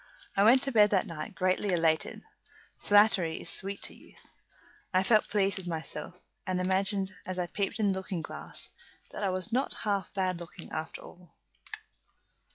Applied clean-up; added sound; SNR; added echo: classical method log-MMSE.